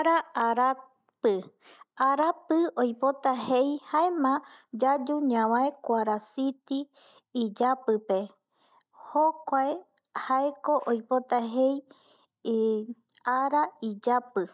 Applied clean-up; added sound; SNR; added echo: none; none; none; none.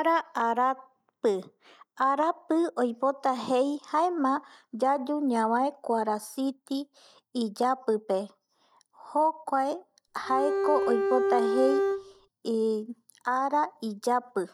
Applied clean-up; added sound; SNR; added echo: none; Bowed string instrument; -1 dB; none.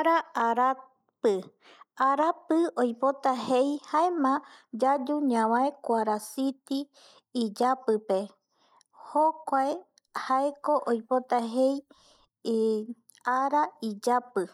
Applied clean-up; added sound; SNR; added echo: neural mask model Resemble Enhance denoiser.